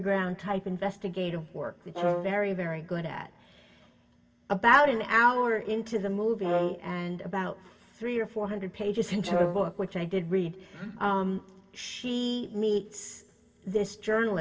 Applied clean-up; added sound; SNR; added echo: none; Brass instrument; 5 dB; reverberation time 1.5 s.